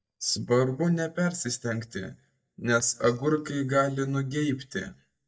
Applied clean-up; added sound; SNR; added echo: neural mask model DeepFilterNet 3.